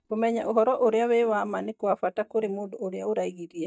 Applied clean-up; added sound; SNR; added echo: neural mask model DeepFilterNet 3.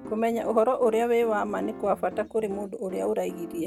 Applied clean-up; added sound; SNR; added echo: none; Piano; 15 dB; none.